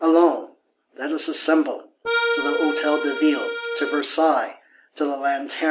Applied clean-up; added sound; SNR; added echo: none; Accordion; 3 dB; none.